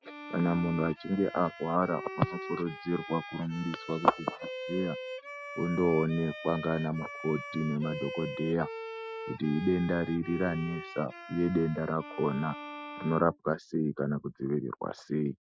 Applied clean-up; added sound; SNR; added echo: classical method Wiener filter.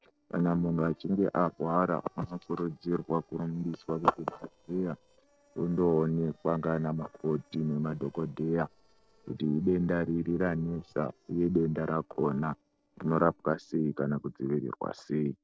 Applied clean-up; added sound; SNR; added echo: neural separator model SepFormer DNS4.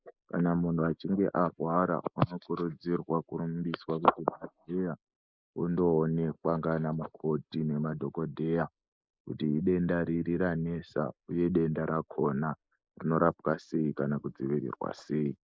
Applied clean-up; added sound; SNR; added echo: neural mask model Resemble Enhance denoiser.